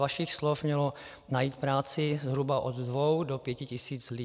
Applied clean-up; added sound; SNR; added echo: none; none; none; none.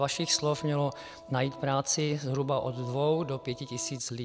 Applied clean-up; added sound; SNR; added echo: none; Organ; 17 dB; none.